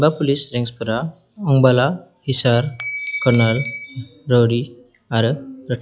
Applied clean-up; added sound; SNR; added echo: classical method log-MMSE.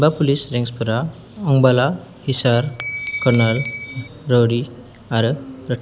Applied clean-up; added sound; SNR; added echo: none; Glass / Bell; 3 dB; none.